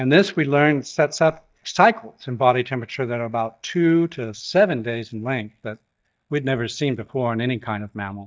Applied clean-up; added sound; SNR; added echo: neural mask model DeepFilterNet 3.